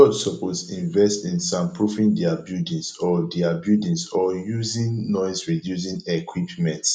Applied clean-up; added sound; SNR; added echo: none; none; none; none.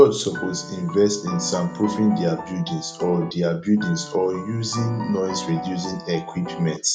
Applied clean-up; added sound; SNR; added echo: none; Piano; 11 dB; none.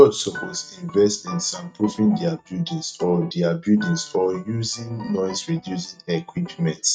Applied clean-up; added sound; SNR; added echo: neural mask model RNNoise.